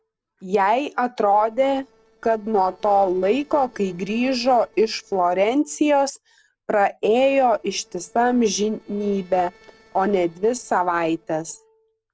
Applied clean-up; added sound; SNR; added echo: neural separator model SepFormer DNS4.